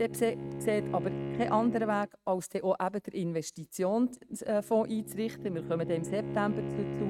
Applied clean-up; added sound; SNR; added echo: neural mask model RNNoise.